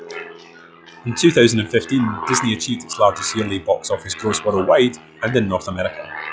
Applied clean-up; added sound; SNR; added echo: classical method log-MMSE.